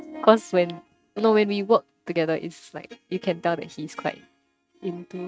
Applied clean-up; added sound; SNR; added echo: neural mask model RNNoise.